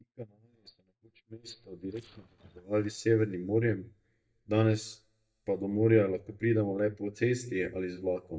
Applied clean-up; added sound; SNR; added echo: neural mask model DeepFilterNet 3.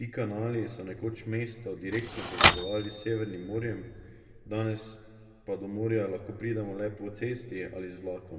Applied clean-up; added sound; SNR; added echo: none; Typewriter; -5 dB; reverberation time 1.6 s.